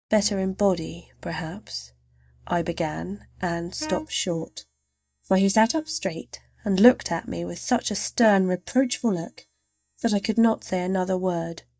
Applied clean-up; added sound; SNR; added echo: neural mask model DeepFilterNet 3.